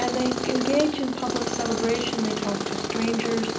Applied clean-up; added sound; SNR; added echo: none; Tools; 2 dB; reverberation time 0.5 s.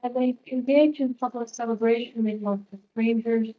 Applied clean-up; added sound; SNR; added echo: neural mask model DeepFilterNet 3.